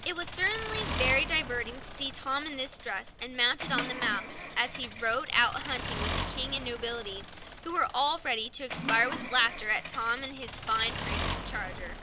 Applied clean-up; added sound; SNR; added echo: none; Accelerating, revving, vroom / Mechanisms; 7 dB; none.